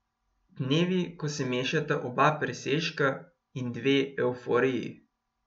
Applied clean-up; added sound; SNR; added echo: none; none; none; none.